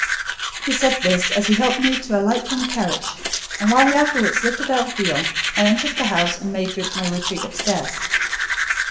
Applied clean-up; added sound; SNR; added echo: none; Domestic sounds, home sounds; 2 dB; reverberation time 0.7 s.